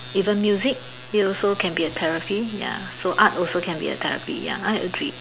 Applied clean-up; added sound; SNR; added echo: none; none; none; none.